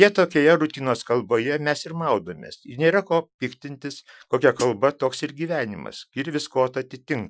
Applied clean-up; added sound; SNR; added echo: classical method Wiener filter.